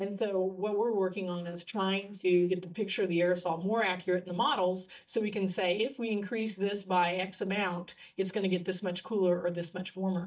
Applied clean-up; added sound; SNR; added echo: neural mask model DeepFilterNet 3.